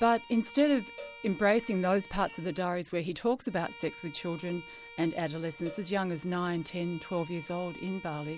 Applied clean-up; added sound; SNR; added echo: none; Cowbell + Bowed string instrument; 18 dB; none.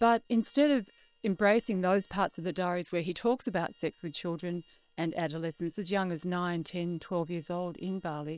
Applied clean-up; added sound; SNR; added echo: neural separator model SepFormer WHAM!.